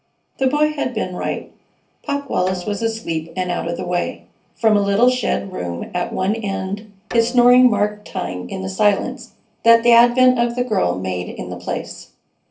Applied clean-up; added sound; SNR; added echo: neural separator model SepFormer DNS4.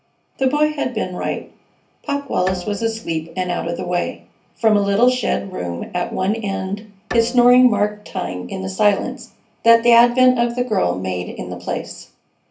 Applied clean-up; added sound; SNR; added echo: none; Bowed string instrument; 18 dB; reverberation time 0.3 s.